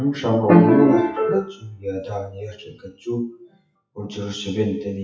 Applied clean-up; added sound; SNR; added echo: classical method WPE with log-MMSE.